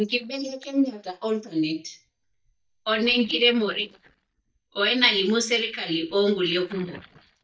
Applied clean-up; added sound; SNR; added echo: neural mask model DeepFilterNet 3.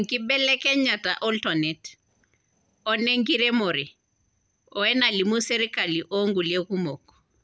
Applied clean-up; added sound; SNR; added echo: none; none; none; none.